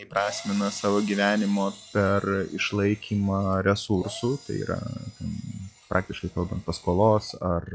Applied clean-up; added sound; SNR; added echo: classical method log-MMSE.